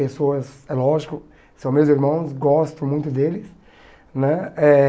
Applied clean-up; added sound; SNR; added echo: none; none; none; none.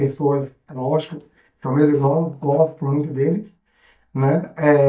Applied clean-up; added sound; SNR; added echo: neural mask model DeepFilterNet 3.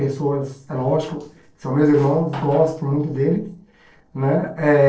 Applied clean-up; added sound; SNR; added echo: neural separator model SepFormer DNS4.